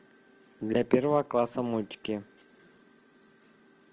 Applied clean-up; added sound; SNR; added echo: none; none; none; none.